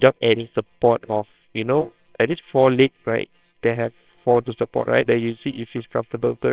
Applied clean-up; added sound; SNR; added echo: neural separator model SepFormer WHAMR!.